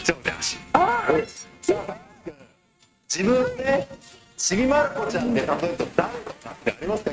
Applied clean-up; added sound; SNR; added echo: neural mask model RNNoise.